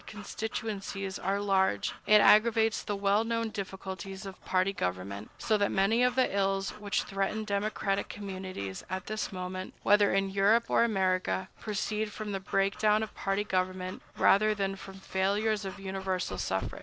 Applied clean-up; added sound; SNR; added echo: none; Dog / Breathing; 18 dB; none.